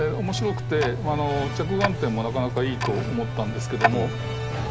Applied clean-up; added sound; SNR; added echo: none; Tick-tock; 2 dB; none.